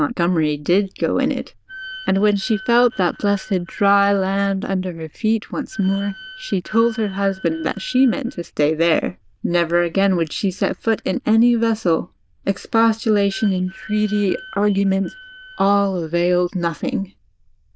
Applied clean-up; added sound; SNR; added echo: neural diffusion model UNIVERSE++.